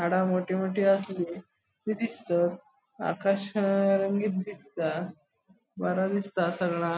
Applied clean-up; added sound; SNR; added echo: none; none; none; none.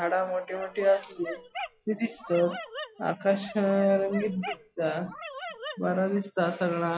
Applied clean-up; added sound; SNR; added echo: classical method log-MMSE.